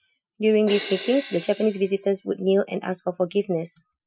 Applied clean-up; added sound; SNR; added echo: classical method Wiener filter.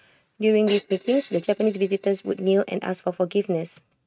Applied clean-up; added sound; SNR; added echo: neural mask model RNNoise.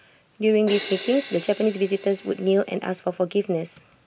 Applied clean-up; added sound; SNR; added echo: none; Crash cymbal; 14 dB; none.